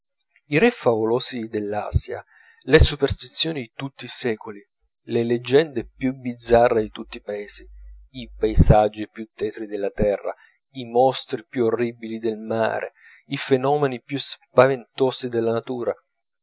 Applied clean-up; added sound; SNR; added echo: none; none; none; none.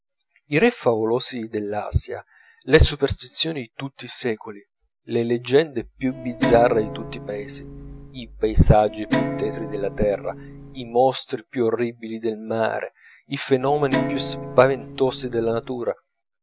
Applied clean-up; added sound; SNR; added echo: none; Guitar; 7 dB; none.